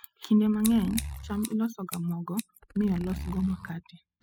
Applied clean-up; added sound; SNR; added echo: classical method spectral subtraction.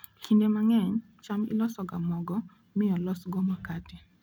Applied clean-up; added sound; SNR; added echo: none; none; none; none.